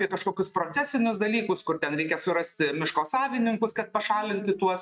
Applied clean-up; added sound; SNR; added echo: neural mask model RNNoise.